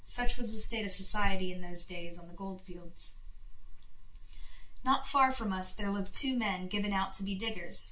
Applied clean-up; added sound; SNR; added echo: none; none; none; reverberation time 0.2 s.